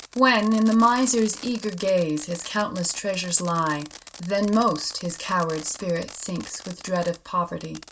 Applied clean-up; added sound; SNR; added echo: none; Fireworks; 19 dB; reverberation time 0.1 s.